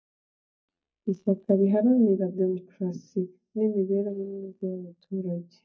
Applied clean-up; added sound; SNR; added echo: neural mask model DeepFilterNet 3.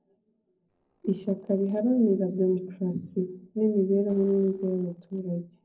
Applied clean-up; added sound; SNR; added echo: neural separator model SepFormer DNS4.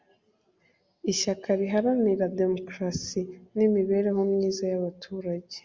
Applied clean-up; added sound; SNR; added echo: none; none; none; none.